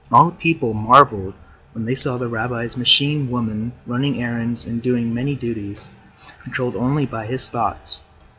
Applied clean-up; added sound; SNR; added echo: none; none; none; none.